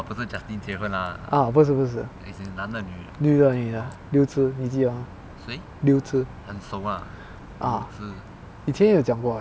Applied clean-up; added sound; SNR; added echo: none; none; none; none.